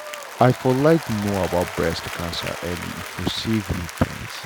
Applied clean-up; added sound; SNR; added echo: none; Applause; 10 dB; none.